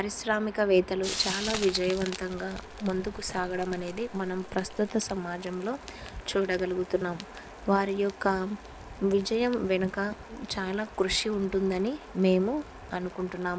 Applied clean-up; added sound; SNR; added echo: none; Frying (food); 16 dB; none.